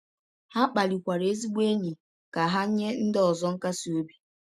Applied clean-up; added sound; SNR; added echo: none; none; none; none.